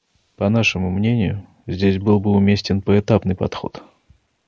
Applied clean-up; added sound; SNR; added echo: none; none; none; none.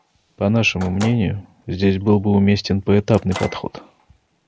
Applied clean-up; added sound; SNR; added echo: none; Microwave oven; 19 dB; none.